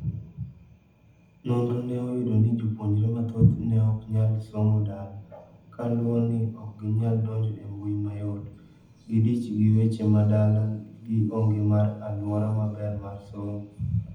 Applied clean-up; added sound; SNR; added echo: none; none; none; reverberation time 0.8 s.